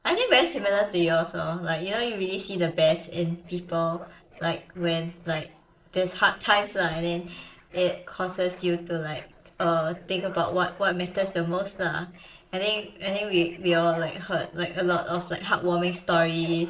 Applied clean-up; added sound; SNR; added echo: neural separator model SepFormer DNS4.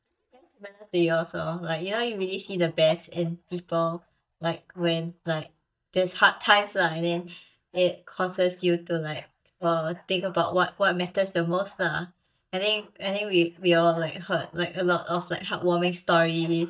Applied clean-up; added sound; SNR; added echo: neural mask model DeepFilterNet 3.